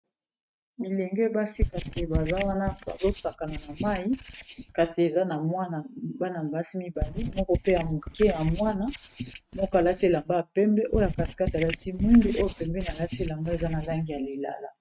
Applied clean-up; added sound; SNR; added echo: neural mask model RNNoise.